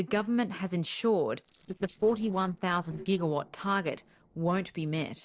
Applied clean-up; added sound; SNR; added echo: neural separator model SepFormer DNS4.